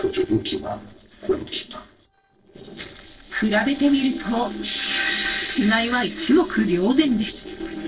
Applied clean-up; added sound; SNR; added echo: neural separator model SepFormer DNS4.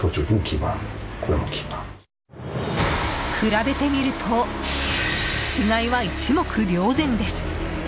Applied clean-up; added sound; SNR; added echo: none; none; none; none.